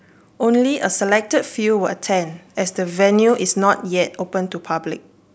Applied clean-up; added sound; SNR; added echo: none; none; none; none.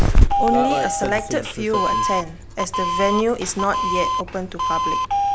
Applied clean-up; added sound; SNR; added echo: none; Doorbell; -4 dB; none.